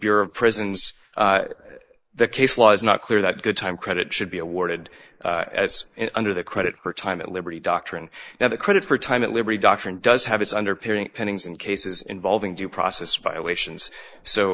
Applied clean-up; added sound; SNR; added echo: neural mask model Resemble Enhance denoiser.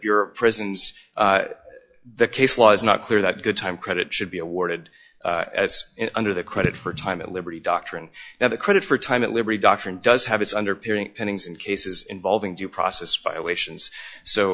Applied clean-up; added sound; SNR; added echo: classical method log-MMSE.